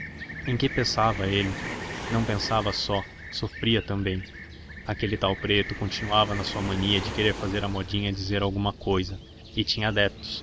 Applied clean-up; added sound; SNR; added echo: none; Fixed-wing aircraft, airplane + Waves, surf; 10 dB; none.